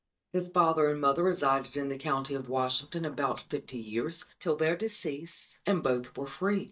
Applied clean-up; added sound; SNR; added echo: neural mask model DeepFilterNet 3.